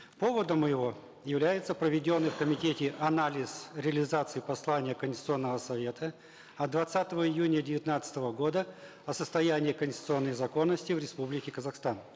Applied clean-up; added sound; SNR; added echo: none; none; none; none.